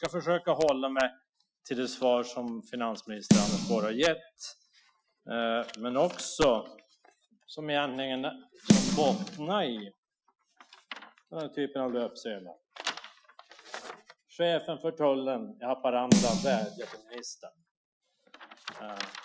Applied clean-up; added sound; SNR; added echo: classical method Wiener filter.